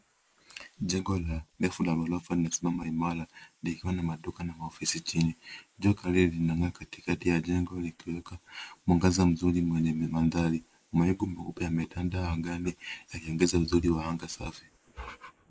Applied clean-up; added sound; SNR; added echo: neural mask model Resemble Enhance denoiser.